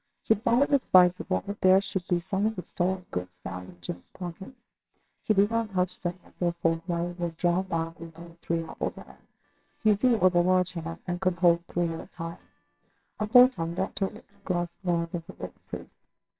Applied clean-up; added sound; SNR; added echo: neural separator model SepFormer WHAMR!.